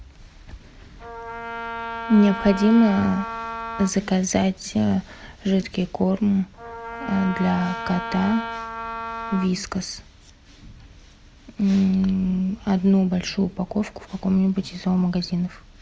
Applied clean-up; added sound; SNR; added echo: none; Wind instrument, woodwind instrument; 9 dB; none.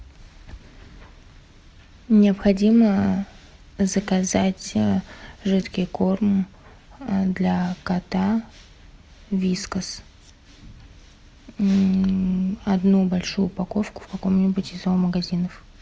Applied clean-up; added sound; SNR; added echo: none; none; none; none.